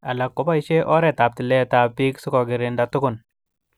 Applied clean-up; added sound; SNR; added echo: none; none; none; none.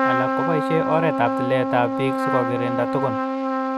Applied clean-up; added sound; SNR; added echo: none; Trumpet; -1 dB; none.